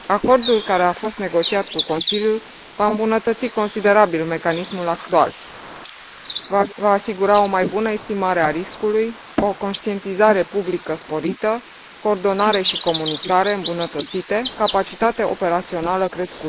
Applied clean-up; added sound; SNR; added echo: neural mask model Resemble Enhance denoiser.